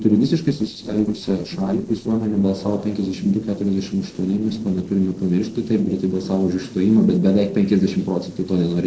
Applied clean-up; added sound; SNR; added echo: neural separator model SepFormer DNS4.